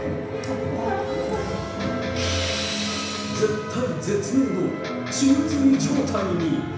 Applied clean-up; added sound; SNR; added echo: none; Electric guitar; 9 dB; reverberation time 0.9 s.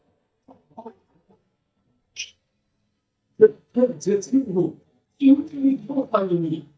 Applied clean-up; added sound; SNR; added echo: neural mask model DeepFilterNet 3.